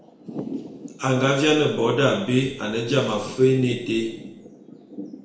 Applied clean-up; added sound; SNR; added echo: none; Thunder / Rain; 14 dB; reverberation time 0.7 s.